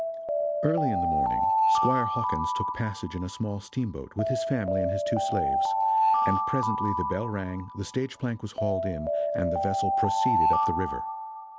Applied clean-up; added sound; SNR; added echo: none; Alarm; -4 dB; none.